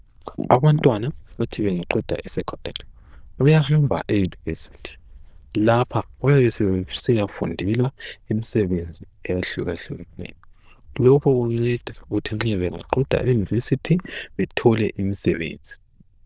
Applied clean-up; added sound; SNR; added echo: neural diffusion model UNIVERSE++.